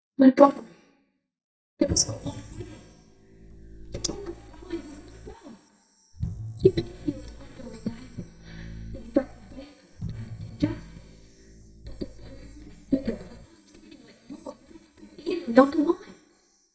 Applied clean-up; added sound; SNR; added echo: neural mask model DeepFilterNet 3.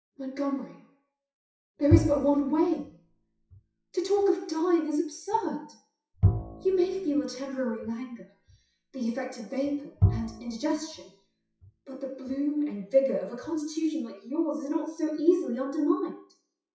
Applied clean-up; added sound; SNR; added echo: classical method WPE with log-MMSE.